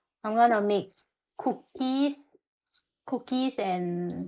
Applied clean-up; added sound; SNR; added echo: neural mask model Resemble Enhance denoiser.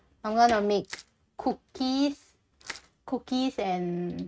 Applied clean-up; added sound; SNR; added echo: neural mask model RNNoise.